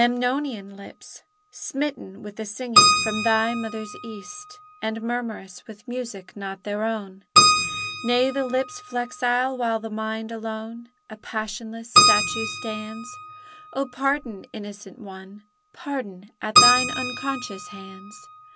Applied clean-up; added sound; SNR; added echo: none; Keyboard (musical); -2 dB; none.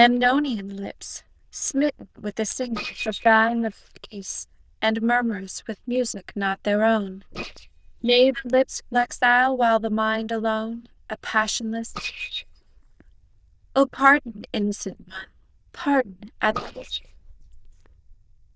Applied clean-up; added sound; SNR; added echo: neural diffusion model UNIVERSE++.